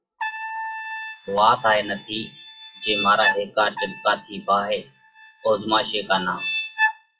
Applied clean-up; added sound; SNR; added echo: classical method WPE with log-MMSE.